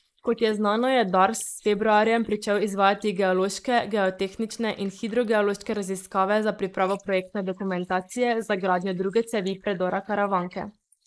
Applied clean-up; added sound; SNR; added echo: neural mask model Resemble Enhance denoiser.